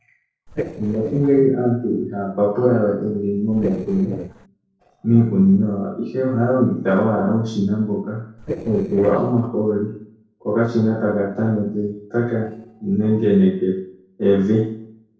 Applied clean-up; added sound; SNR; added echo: neural separator model SepFormer DNS4.